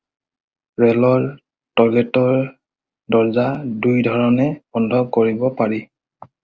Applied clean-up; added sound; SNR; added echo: none; none; none; none.